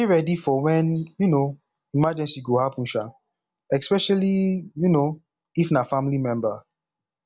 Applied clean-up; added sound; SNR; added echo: none; none; none; none.